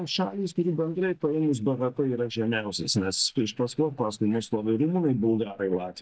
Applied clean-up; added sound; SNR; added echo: neural mask model DeepFilterNet 3.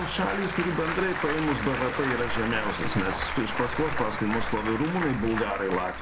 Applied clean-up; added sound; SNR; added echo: none; Applause / Crowd; 3 dB; none.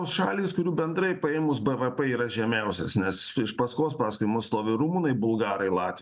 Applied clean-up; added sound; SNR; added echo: none; none; none; none.